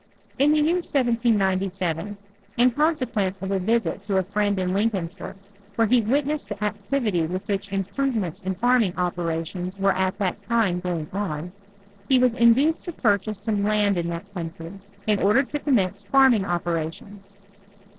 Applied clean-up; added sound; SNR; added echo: neural separator model SepFormer DNS4.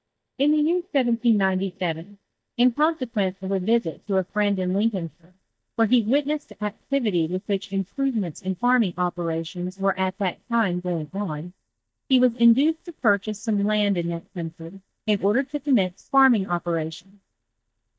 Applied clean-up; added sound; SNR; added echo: neural mask model DeepFilterNet 3.